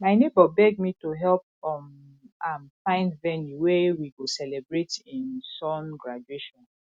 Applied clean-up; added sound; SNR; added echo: none; none; none; none.